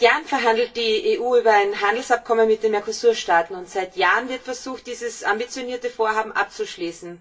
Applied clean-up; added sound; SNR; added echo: none; none; none; reverberation time 0.2 s.